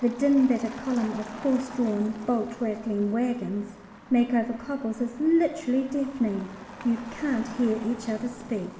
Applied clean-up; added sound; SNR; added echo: none; Motor vehicle (road); 17 dB; reverberation time 1.0 s.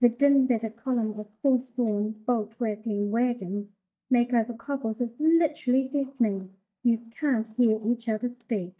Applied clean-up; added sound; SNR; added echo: neural mask model DeepFilterNet 3.